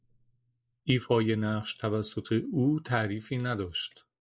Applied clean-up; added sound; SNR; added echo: neural mask model Resemble Enhance denoiser.